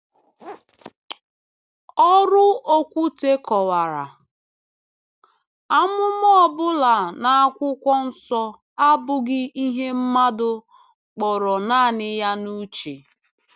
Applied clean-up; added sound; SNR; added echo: none; none; none; none.